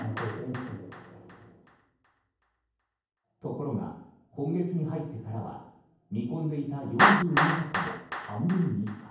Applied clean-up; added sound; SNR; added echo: none; Clapping; 1 dB; reverberation time 0.9 s.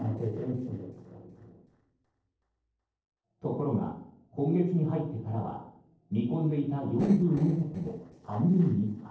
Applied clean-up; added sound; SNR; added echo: neural separator model SepFormer DNS4.